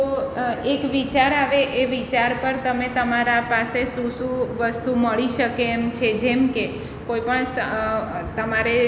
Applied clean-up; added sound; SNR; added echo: none; none; none; none.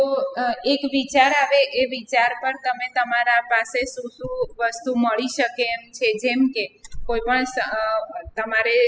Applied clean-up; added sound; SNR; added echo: classical method spectral subtraction.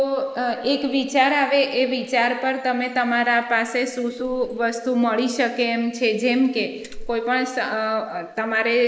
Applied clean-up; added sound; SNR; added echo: neural mask model Resemble Enhance denoiser.